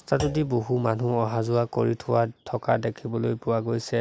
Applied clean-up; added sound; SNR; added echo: none; Thump, thud; 17 dB; none.